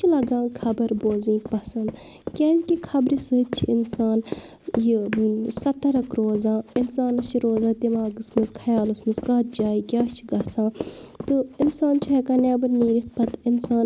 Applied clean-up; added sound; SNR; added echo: none; Run; 13 dB; none.